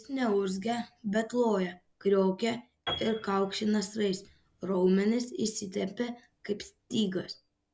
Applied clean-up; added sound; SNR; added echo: none; Piano; 18 dB; none.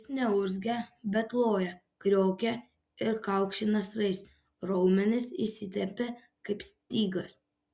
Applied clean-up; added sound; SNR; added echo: none; none; none; none.